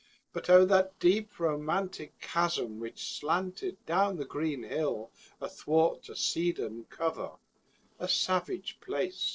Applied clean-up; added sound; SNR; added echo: neural separator model SepFormer DNS4.